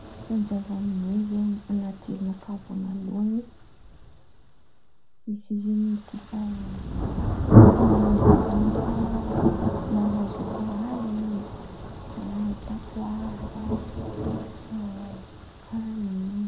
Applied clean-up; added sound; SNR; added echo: none; Thunder; -4 dB; reverberation time 0.2 s.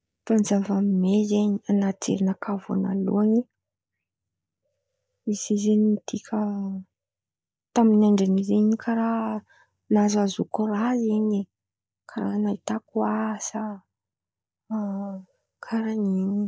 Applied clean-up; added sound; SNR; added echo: none; none; none; none.